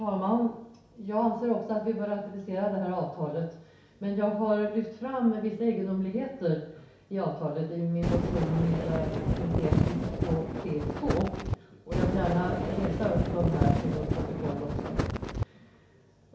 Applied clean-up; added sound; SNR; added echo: none; Wind; -1 dB; reverberation time 0.6 s.